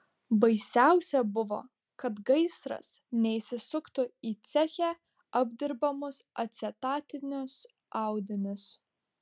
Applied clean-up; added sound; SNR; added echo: none; none; none; none.